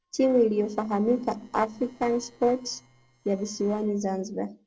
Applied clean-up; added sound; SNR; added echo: neural separator model SepFormer DNS4.